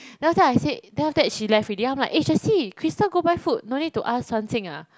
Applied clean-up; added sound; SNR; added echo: none; none; none; none.